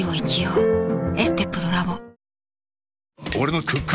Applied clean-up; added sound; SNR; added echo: none; none; none; none.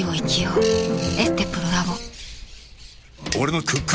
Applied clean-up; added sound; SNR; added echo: none; Bird; 13 dB; none.